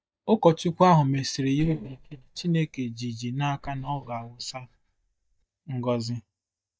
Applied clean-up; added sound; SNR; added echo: neural mask model DeepFilterNet 3.